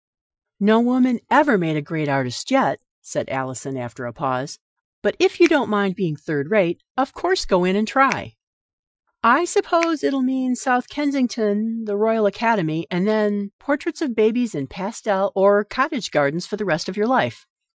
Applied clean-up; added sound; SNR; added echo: classical method Wiener filter.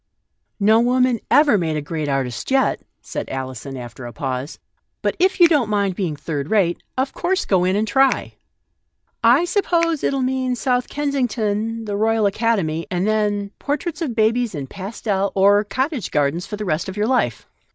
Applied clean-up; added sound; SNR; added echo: none; Finger snapping; 13 dB; none.